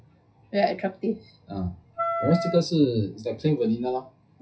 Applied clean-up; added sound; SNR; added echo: classical method WPE with log-MMSE.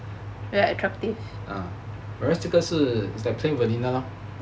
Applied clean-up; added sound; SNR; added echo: none; none; none; none.